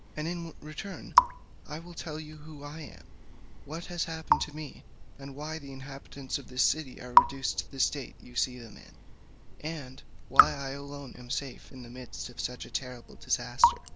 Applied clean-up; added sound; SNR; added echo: none; Raindrop / Drip; -4 dB; none.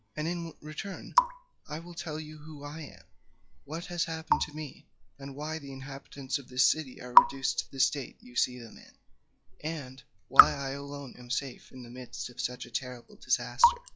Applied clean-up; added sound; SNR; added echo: classical method log-MMSE.